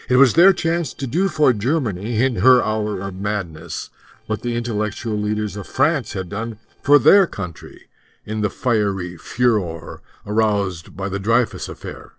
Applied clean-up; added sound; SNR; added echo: neural separator model SepFormer DNS4.